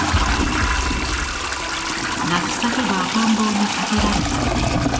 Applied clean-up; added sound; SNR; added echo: none; Trickle, dribble / Toilet flush; 0 dB; reverberation time 1.7 s.